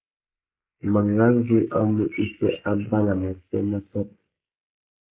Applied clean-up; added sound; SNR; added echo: neural mask model Resemble Enhance denoiser.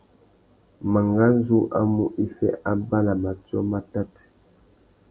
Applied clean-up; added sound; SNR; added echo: none; none; none; none.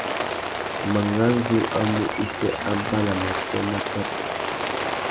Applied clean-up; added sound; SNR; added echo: none; Rain; 2 dB; none.